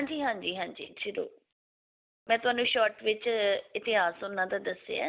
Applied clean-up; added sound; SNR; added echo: none; none; none; none.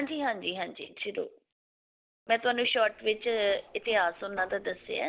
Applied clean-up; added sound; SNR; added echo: neural separator model SepFormer DNS4.